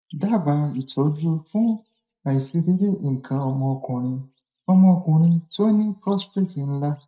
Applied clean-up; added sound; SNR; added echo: neural mask model DeepFilterNet 3.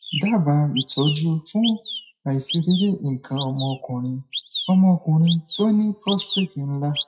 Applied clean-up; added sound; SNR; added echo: classical method WPE with log-MMSE.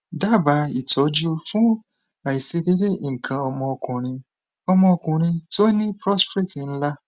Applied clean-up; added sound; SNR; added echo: none; none; none; none.